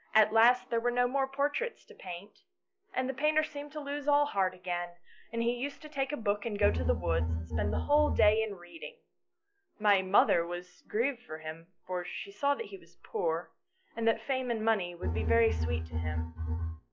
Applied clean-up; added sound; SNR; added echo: classical method log-MMSE.